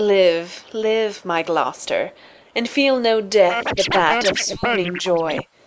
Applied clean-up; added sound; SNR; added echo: neural mask model Resemble Enhance denoiser.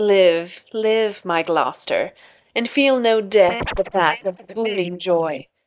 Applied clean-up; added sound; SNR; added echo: neural mask model DeepFilterNet 3.